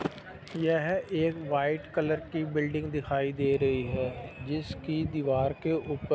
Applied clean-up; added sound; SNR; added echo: none; none; none; none.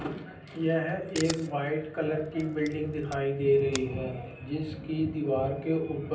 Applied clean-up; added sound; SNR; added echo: none; Camera; 14 dB; reverberation time 0.6 s.